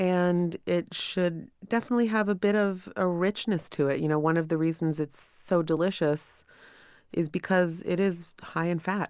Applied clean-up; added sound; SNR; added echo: none; none; none; none.